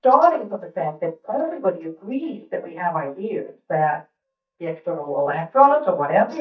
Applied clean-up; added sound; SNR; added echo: neural mask model DeepFilterNet 3.